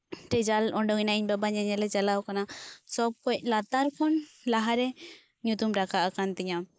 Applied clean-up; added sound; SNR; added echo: neural mask model Resemble Enhance denoiser.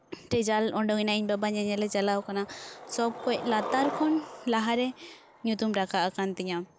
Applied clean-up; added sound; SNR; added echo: none; Skateboard; 13 dB; none.